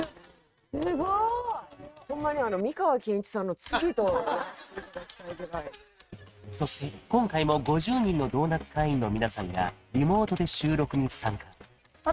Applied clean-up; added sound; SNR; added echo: neural mask model RNNoise.